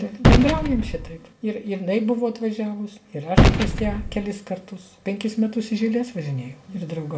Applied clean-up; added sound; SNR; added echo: none; Gunshot, gunfire; -2 dB; reverberation time 0.5 s.